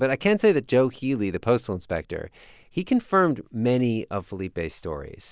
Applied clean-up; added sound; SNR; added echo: none; none; none; none.